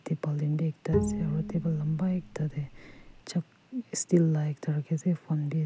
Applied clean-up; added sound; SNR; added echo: none; Bowed string instrument; 5 dB; none.